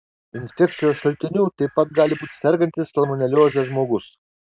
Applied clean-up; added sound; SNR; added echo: none; Bird; 20 dB; none.